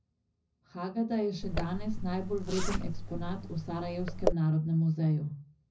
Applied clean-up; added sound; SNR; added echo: none; Zipper (clothing); 1 dB; reverberation time 0.4 s.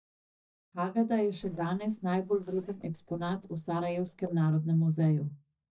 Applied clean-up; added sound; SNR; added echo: neural mask model DeepFilterNet 3.